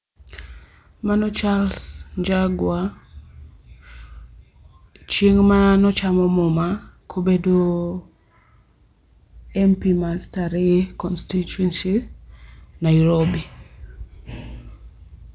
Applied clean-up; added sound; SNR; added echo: none; none; none; none.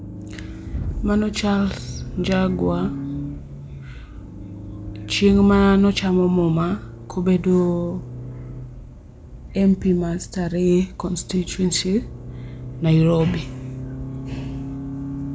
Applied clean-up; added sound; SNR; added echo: none; Accelerating, revving, vroom; 11 dB; none.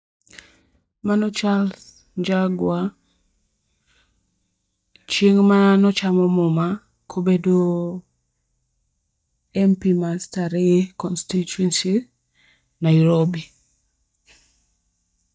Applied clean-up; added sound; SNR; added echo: neural mask model DeepFilterNet 3.